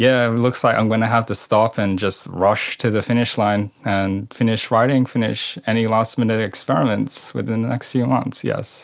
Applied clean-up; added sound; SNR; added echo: none; none; none; none.